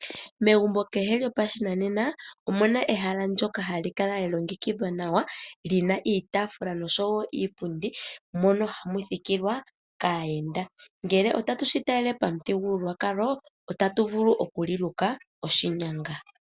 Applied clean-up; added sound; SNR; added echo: none; none; none; none.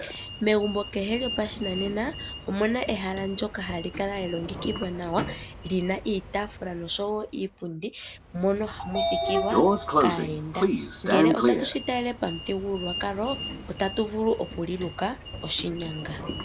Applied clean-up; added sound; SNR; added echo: none; Sliding door; 1 dB; none.